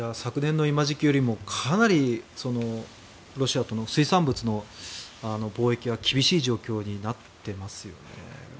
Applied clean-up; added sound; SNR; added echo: none; none; none; none.